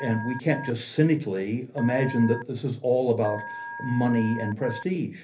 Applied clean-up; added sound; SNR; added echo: none; Telephone; 14 dB; reverberation time 0.3 s.